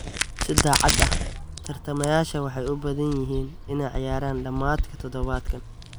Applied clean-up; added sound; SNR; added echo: none; Crack; 1 dB; none.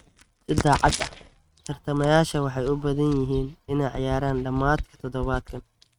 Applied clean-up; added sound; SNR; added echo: neural mask model RNNoise.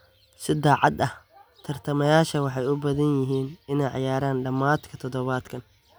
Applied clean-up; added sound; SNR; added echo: none; none; none; none.